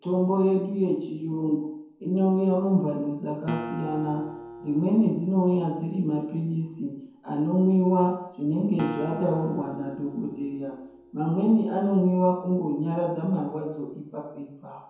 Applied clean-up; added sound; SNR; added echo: none; Acoustic guitar; 14 dB; reverberation time 0.9 s.